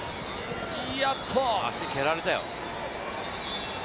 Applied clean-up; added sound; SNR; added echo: none; Wind chime; -1 dB; none.